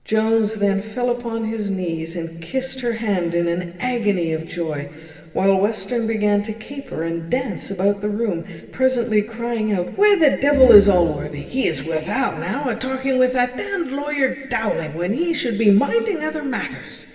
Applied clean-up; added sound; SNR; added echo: none; Organ; 10 dB; reverberation time 2.0 s.